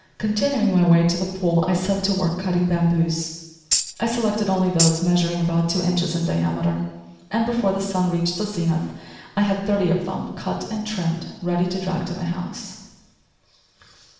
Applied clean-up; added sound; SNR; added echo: none; Tambourine; 2 dB; reverberation time 0.9 s.